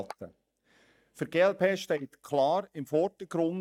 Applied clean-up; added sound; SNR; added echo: neural mask model DeepFilterNet 3.